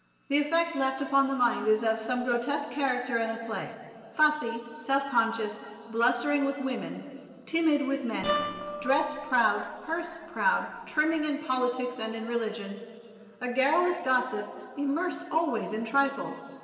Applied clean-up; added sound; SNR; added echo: neural separator model SepFormer DNS4.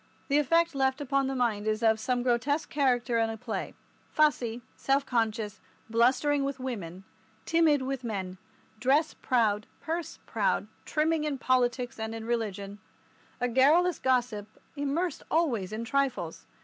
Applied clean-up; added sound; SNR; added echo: none; none; none; none.